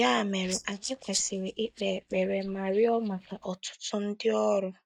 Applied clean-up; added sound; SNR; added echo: neural mask model DeepFilterNet 3.